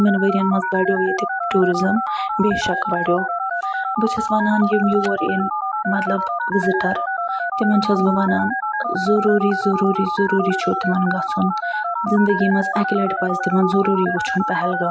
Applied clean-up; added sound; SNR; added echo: classical method spectral subtraction.